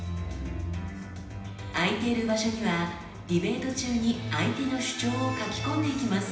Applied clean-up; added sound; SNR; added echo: none; none; none; reverberation time 0.9 s.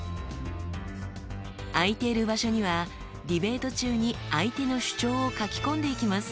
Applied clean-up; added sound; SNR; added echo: none; none; none; none.